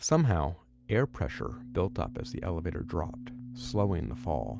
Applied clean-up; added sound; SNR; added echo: none; none; none; none.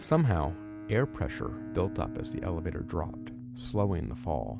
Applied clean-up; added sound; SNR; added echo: none; Bowed string instrument; 13 dB; none.